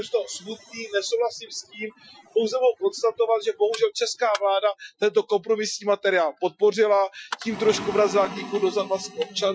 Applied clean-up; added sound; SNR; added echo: classical method Wiener filter.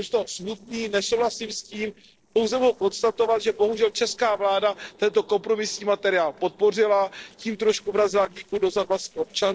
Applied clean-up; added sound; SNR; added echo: neural separator model SepFormer DNS4.